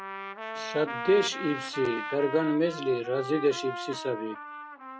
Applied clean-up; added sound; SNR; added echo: none; Trumpet; 8 dB; none.